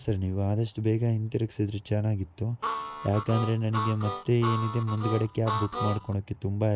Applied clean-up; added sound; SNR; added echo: none; Harmonica; 6 dB; none.